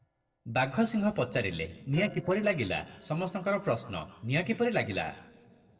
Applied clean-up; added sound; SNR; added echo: neural separator model SepFormer DNS4.